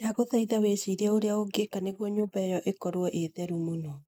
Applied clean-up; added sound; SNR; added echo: neural mask model Resemble Enhance denoiser.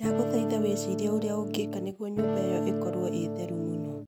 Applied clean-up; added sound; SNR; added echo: none; Electric guitar / Strum; -1 dB; none.